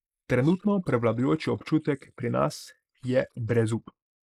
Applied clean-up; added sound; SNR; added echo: neural mask model Resemble Enhance denoiser.